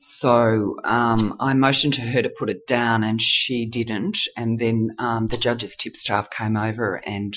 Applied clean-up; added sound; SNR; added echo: classical method Wiener filter.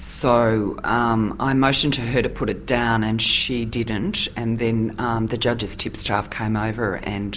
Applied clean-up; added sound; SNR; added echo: none; none; none; none.